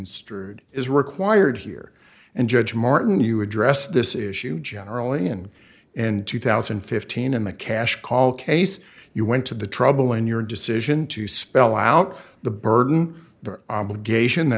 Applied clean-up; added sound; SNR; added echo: none; none; none; none.